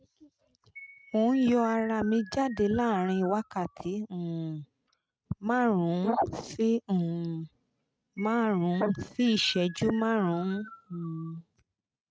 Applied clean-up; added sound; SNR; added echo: neural mask model RNNoise.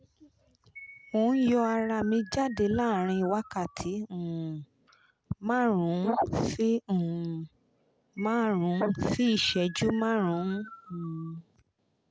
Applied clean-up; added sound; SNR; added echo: none; Keyboard (musical); 19 dB; none.